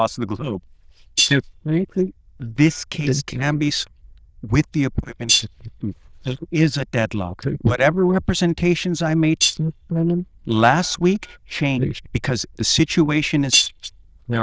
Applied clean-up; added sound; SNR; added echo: neural diffusion model UNIVERSE++.